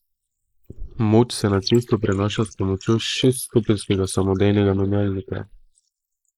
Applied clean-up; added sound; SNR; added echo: neural mask model Resemble Enhance denoiser.